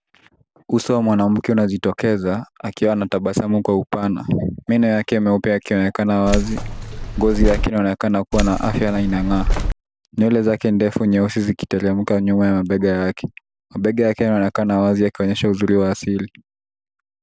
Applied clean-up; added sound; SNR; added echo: none; Keys jangling; 2 dB; none.